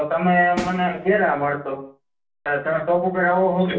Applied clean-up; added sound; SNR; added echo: none; Snare drum; 15 dB; reverberation time 0.4 s.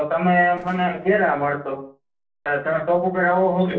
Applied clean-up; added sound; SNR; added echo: neural separator model SepFormer DNS4.